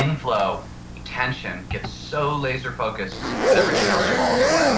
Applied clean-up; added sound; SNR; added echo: none; Zipper (clothing); -2 dB; none.